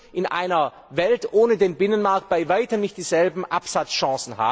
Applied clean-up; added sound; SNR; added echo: none; none; none; none.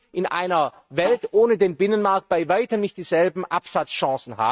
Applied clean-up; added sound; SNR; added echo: neural mask model RNNoise.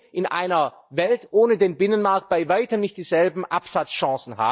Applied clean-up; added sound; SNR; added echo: neural mask model DeepFilterNet 3.